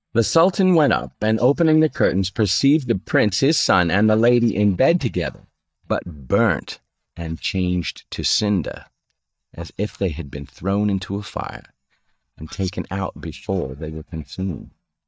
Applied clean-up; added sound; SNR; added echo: neural mask model DeepFilterNet 3.